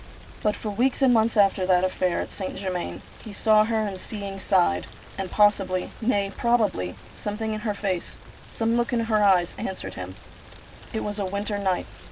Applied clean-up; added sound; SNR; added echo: none; Rain; 19 dB; none.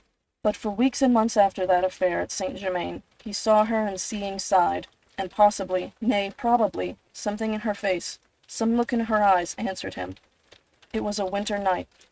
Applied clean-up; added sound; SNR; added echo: neural mask model RNNoise.